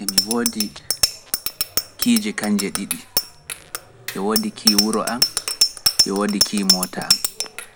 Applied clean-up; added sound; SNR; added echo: none; Bicycle bell; -2 dB; none.